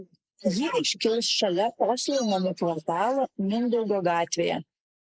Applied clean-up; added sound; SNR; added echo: neural mask model Resemble Enhance denoiser.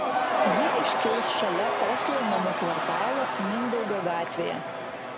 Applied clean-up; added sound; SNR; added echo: none; Crowd / Cheering; -3 dB; none.